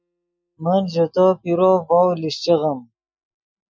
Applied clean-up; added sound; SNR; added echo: classical method Wiener filter.